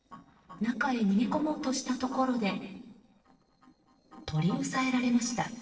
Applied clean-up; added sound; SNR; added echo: neural separator model SepFormer DNS4.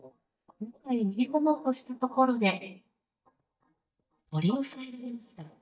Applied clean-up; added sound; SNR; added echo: neural mask model DeepFilterNet 3.